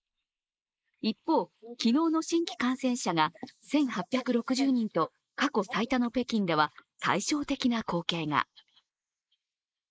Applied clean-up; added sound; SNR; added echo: neural mask model Resemble Enhance denoiser.